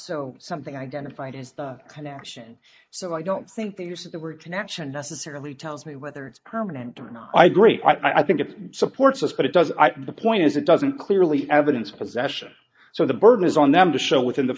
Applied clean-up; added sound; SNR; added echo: neural mask model Resemble Enhance denoiser.